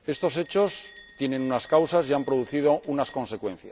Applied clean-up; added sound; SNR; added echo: none; Bell; 3 dB; none.